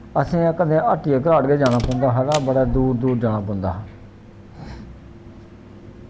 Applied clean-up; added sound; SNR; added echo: none; Slam; 14 dB; none.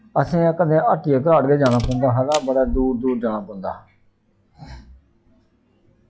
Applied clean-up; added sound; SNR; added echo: classical method log-MMSE.